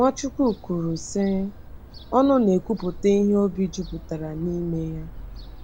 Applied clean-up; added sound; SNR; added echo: none; Gull, seagull / Fowl; 15 dB; none.